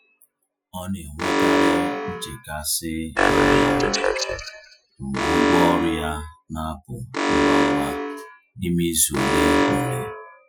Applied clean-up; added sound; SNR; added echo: classical method Wiener filter.